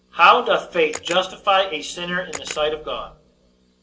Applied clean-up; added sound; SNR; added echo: none; Camera; 18 dB; reverberation time 0.2 s.